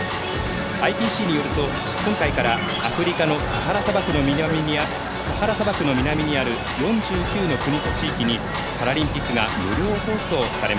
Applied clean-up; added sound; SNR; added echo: none; none; none; none.